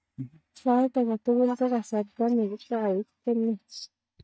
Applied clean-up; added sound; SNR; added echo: neural mask model DeepFilterNet 3.